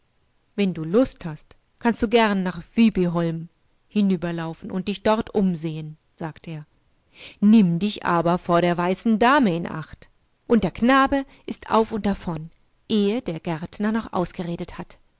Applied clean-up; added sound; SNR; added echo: none; none; none; none.